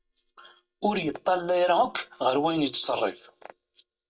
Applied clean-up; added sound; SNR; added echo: neural mask model DeepFilterNet 3.